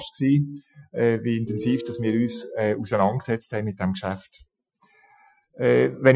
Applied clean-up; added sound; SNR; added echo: classical method Wiener filter.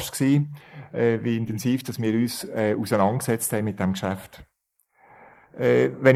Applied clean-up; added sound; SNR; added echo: neural mask model Resemble Enhance denoiser.